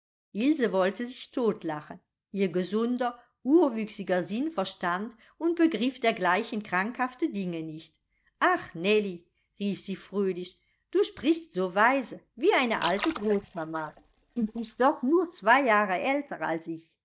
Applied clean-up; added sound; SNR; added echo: neural mask model DeepFilterNet 3.